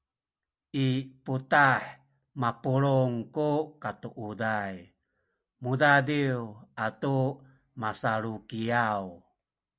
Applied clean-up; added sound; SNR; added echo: none; none; none; none.